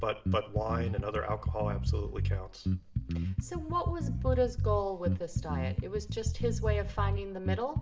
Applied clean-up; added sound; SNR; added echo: none; Bass guitar; -2 dB; reverberation time 0.6 s.